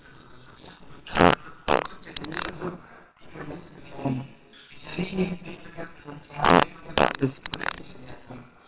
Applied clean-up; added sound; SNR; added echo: neural separator model SepFormer WHAMR!.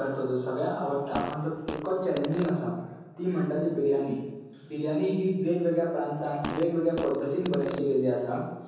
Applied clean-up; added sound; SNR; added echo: none; Fart; 10 dB; reverberation time 1.1 s.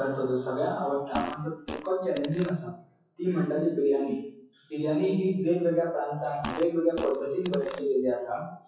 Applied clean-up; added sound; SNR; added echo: classical method WPE with log-MMSE.